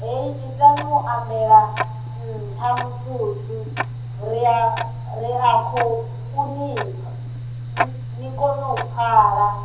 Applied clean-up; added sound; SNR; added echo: none; Tick-tock; 7 dB; reverberation time 0.7 s.